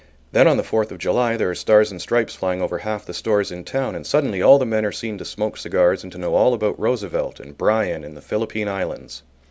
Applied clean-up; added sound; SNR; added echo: none; none; none; none.